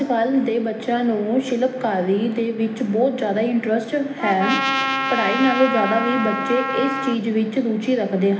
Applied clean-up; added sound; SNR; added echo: none; Trumpet; 3 dB; reverberation time 1.1 s.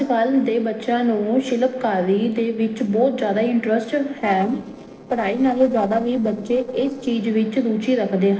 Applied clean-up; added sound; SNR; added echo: neural separator model SepFormer DNS4.